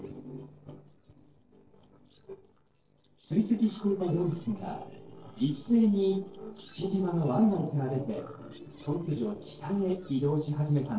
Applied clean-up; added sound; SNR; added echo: neural separator model SepFormer DNS4.